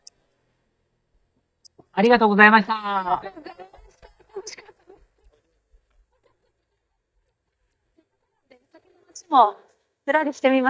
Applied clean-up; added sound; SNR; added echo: neural mask model DeepFilterNet 3.